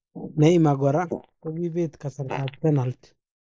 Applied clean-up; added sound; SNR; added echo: neural mask model Resemble Enhance denoiser.